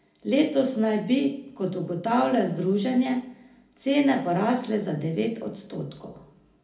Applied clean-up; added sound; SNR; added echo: none; none; none; reverberation time 0.4 s.